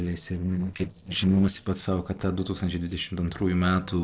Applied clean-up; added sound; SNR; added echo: neural separator model SepFormer DNS4.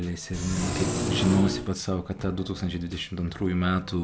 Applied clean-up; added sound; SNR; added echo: none; Engine; 1 dB; none.